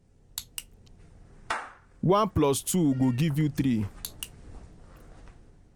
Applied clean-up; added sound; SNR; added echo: none; Meow / Clapping; 16 dB; none.